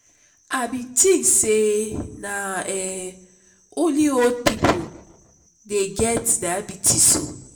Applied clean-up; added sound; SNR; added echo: none; none; none; reverberation time 0.6 s.